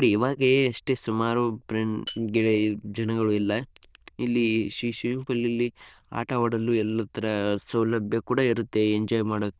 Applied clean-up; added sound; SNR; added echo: neural diffusion model UNIVERSE++.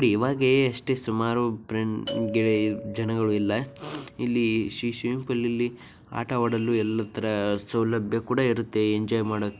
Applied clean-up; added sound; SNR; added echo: none; Doorbell; 13 dB; none.